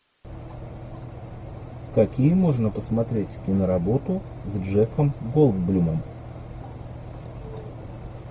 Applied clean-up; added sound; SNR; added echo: none; none; none; none.